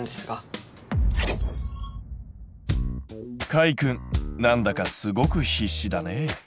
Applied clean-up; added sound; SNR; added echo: none; none; none; none.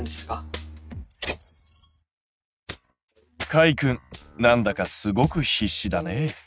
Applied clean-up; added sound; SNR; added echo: neural mask model RNNoise.